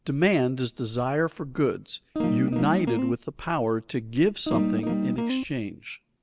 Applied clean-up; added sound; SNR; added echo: none; Guitar; -1 dB; none.